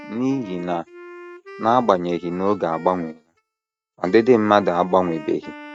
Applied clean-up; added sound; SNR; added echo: neural mask model RNNoise.